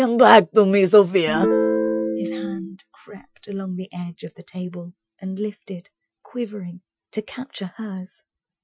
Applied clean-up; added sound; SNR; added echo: classical method Wiener filter.